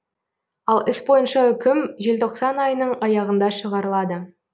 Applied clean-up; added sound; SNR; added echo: none; none; none; none.